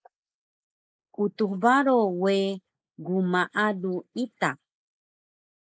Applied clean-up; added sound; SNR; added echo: neural mask model Resemble Enhance denoiser.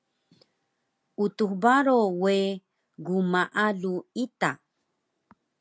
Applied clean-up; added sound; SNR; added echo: none; none; none; none.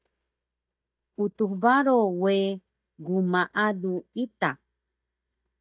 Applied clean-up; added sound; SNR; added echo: neural mask model DeepFilterNet 3.